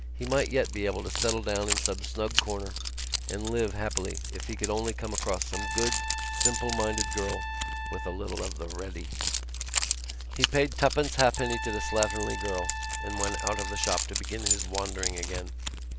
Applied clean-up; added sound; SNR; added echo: none; Trumpet + Keys jangling; 2 dB; none.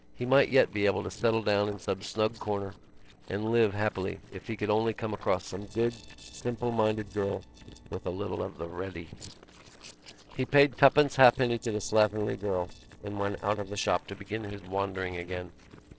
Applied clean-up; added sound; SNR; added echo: neural separator model SepFormer DNS4.